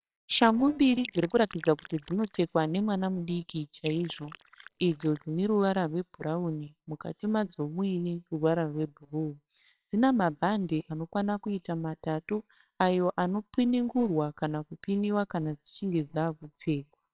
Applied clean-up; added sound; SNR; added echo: neural separator model SepFormer WHAMR!.